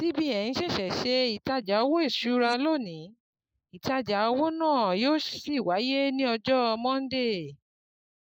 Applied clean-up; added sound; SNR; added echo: neural mask model Resemble Enhance denoiser.